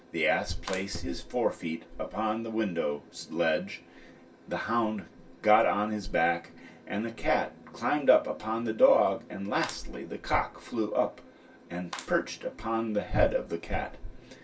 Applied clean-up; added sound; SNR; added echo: none; Clapping; 19 dB; reverberation time 0.2 s.